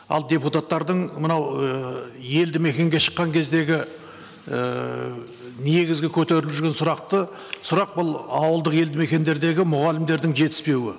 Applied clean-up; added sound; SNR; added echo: none; none; none; none.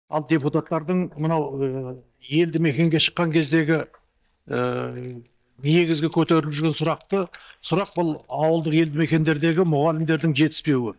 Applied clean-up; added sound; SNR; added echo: neural mask model DeepFilterNet 3.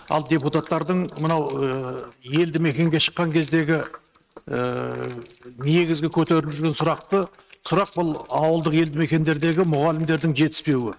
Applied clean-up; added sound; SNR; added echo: neural mask model RNNoise.